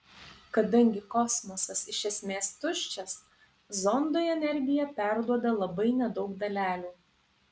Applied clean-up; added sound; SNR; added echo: none; none; none; none.